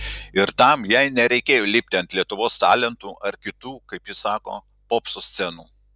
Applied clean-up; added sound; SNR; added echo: none; none; none; none.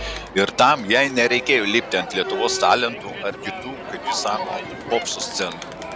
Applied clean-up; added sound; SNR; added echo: none; Crowd; 9 dB; none.